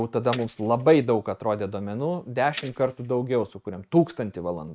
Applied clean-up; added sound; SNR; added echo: neural mask model RNNoise.